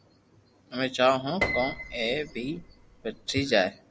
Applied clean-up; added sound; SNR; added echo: none; Piano; 7 dB; none.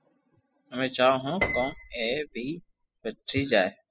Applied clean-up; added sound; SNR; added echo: classical method spectral subtraction.